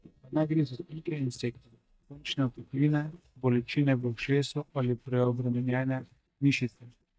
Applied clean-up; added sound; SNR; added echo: neural mask model DeepFilterNet 3.